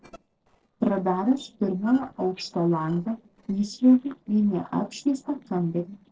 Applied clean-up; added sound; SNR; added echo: neural separator model SepFormer DNS4.